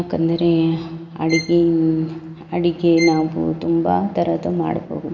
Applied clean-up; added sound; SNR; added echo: none; Bowed string instrument; 13 dB; reverberation time 2.1 s.